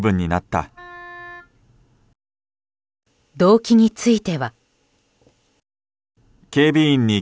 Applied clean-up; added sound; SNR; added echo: none; Wind instrument, woodwind instrument; 20 dB; none.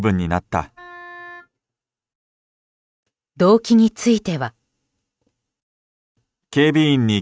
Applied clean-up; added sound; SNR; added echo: neural mask model RNNoise.